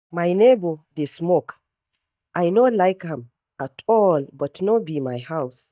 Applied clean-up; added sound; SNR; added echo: neural mask model DeepFilterNet 3.